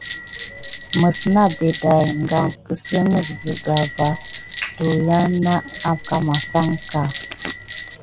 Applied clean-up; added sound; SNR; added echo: none; Bell; 4 dB; none.